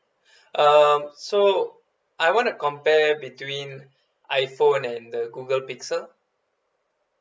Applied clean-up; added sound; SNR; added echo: none; none; none; none.